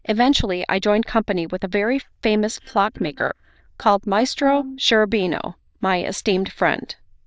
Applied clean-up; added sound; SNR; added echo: neural diffusion model UNIVERSE++.